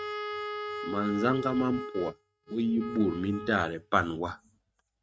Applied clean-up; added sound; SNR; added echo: neural mask model RNNoise.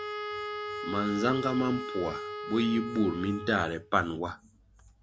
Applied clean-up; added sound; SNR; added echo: none; Wind instrument, woodwind instrument; 8 dB; none.